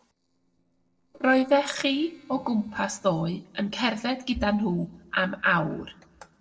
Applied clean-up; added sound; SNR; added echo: neural separator model SepFormer DNS4.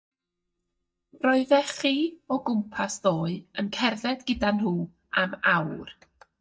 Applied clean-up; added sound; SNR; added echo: neural mask model DeepFilterNet 3.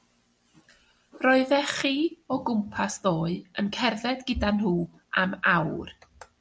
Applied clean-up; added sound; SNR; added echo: none; none; none; none.